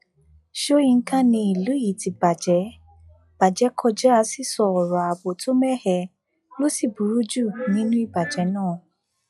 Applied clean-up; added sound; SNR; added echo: classical method log-MMSE.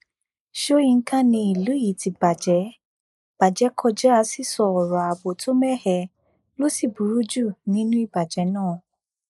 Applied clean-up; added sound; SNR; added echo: neural mask model Resemble Enhance denoiser.